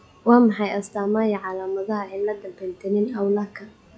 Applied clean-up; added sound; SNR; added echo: classical method log-MMSE.